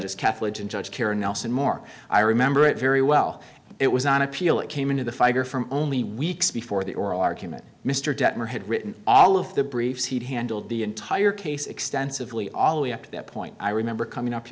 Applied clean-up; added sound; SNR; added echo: none; none; none; none.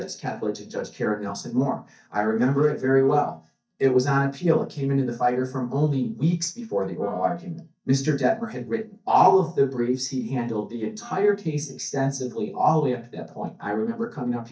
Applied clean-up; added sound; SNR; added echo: neural mask model DeepFilterNet 3.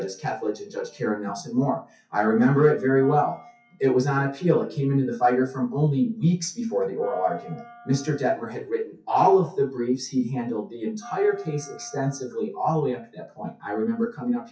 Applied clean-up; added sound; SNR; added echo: classical method WPE with log-MMSE.